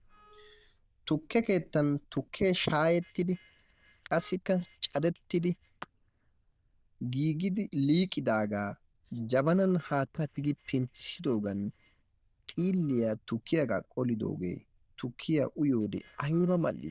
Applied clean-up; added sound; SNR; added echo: neural diffusion model UNIVERSE++.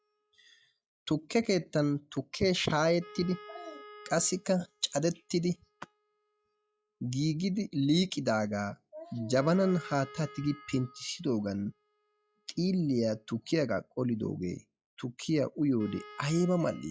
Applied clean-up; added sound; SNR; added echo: classical method log-MMSE.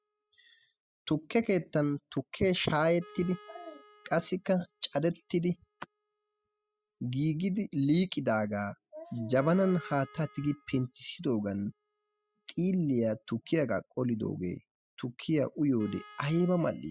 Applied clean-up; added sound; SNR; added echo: classical method spectral subtraction.